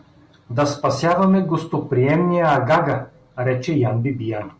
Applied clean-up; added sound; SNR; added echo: none; none; none; none.